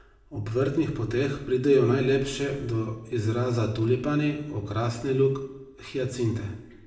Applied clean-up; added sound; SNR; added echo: none; none; none; reverberation time 0.5 s.